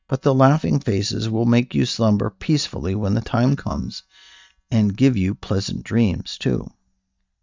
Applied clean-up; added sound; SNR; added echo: neural mask model DeepFilterNet 3.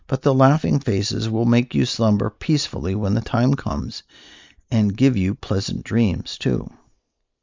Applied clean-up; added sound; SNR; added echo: neural mask model Resemble Enhance denoiser.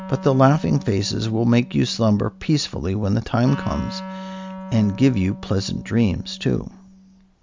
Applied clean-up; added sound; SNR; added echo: none; Wind instrument, woodwind instrument; 15 dB; none.